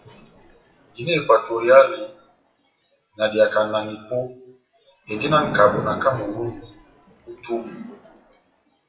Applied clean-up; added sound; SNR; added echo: classical method WPE with log-MMSE.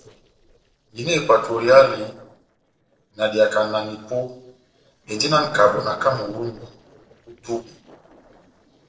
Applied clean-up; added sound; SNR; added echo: neural separator model SepFormer DNS4.